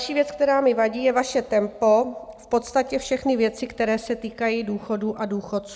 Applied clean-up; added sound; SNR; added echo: none; none; none; none.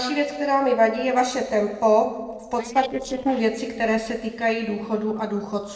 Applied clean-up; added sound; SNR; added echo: neural separator model SepFormer DNS4.